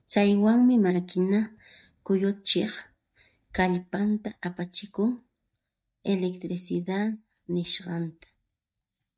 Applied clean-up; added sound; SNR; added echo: neural mask model DeepFilterNet 3.